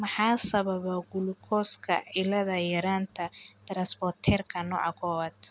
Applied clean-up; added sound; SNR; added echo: none; none; none; none.